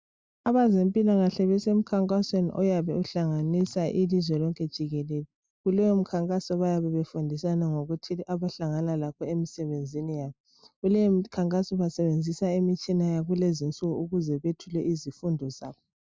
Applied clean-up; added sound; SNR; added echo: none; none; none; none.